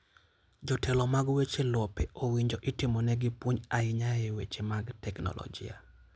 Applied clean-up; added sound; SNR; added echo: none; none; none; none.